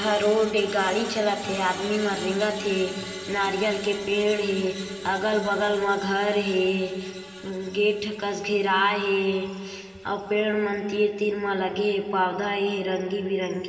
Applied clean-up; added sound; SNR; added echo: none; Screech; 16 dB; reverberation time 2.9 s.